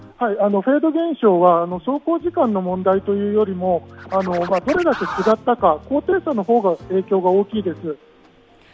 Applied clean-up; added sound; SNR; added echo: none; Scratching (performance technique); 11 dB; none.